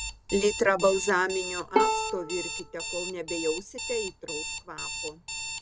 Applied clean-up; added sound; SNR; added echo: none; Bowed string instrument + Alarm; 3 dB; none.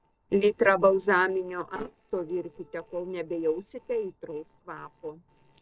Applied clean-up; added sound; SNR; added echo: neural separator model SepFormer DNS4.